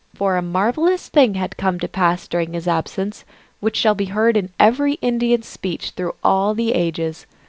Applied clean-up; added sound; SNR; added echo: none; none; none; none.